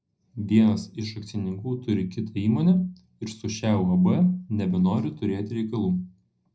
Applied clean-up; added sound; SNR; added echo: none; none; none; reverberation time 0.4 s.